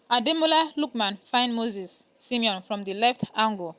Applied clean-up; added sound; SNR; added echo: none; none; none; none.